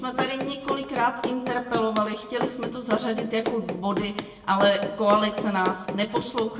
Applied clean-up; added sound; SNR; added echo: none; Run; 6 dB; reverberation time 0.6 s.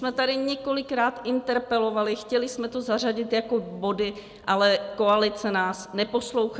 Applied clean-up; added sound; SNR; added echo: none; none; none; none.